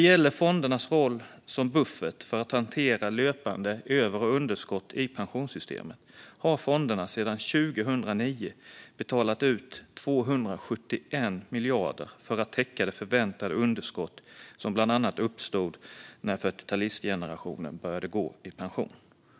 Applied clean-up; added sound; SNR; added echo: none; none; none; none.